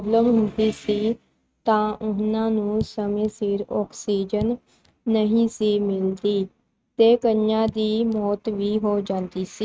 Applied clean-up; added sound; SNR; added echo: neural mask model RNNoise.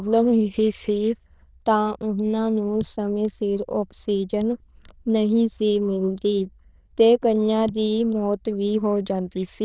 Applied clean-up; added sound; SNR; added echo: neural diffusion model UNIVERSE++.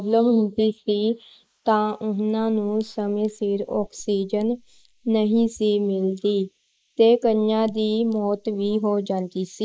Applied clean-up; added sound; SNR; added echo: neural mask model Resemble Enhance denoiser.